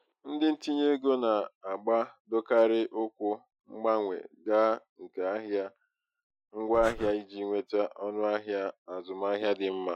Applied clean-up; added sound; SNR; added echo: classical method Wiener filter.